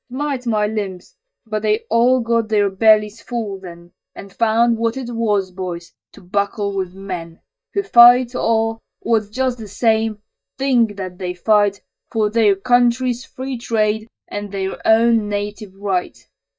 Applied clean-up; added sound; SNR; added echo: neural mask model DeepFilterNet 3.